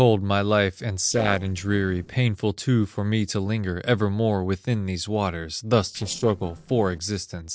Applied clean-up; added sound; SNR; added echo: neural separator model SepFormer DNS4.